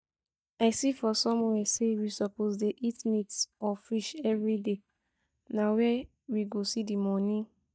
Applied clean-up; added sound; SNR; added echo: neural mask model DeepFilterNet 3.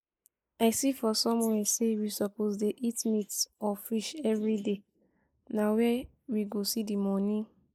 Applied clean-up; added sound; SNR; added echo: neural mask model Resemble Enhance denoiser.